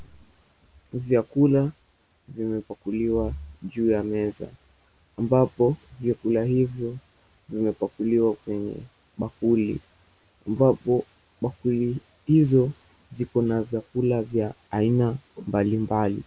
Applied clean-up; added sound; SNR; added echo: none; none; none; none.